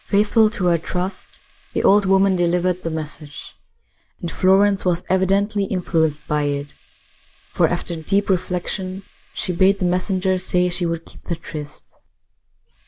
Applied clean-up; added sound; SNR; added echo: neural mask model Resemble Enhance denoiser.